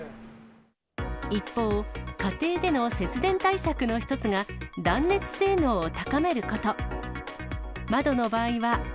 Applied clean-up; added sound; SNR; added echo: none; none; none; none.